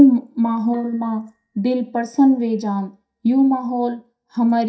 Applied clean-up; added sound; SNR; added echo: neural mask model DeepFilterNet 3.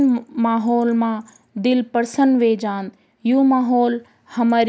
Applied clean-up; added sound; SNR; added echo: none; none; none; none.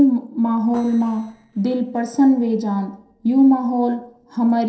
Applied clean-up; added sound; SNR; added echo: neural separator model SepFormer DNS4.